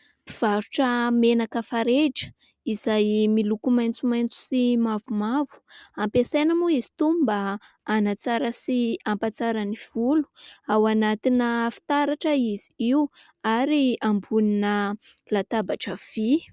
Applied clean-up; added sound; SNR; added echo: none; none; none; none.